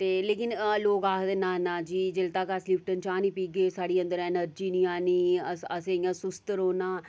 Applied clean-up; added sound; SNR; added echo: none; none; none; none.